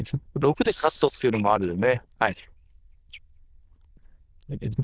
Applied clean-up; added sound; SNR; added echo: neural diffusion model UNIVERSE++.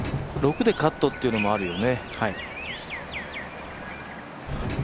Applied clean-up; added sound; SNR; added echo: none; Doorbell; 4 dB; none.